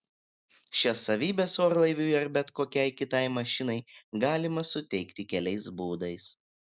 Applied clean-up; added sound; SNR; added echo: none; none; none; none.